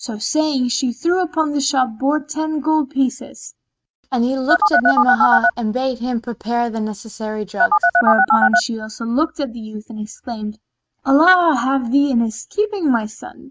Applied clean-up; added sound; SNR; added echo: neural mask model RNNoise.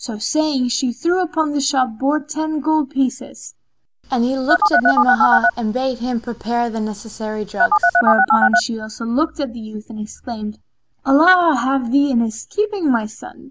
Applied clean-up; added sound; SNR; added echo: none; Telephone; -5 dB; none.